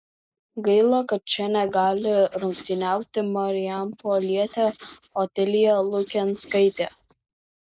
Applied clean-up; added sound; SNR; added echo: neural mask model Resemble Enhance denoiser.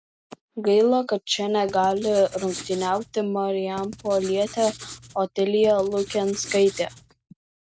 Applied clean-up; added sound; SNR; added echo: none; Writing; 16 dB; none.